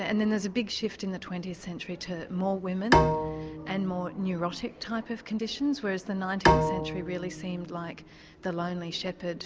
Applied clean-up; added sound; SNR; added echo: none; Bowed string instrument; -2 dB; none.